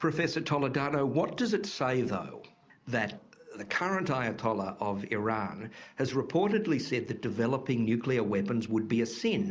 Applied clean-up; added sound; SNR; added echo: none; none; none; none.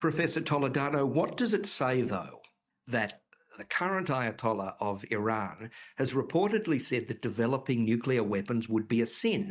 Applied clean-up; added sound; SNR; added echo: neural mask model DeepFilterNet 3.